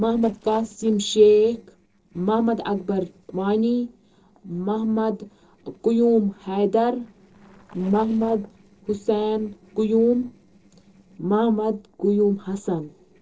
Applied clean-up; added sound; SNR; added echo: neural separator model SepFormer DNS4.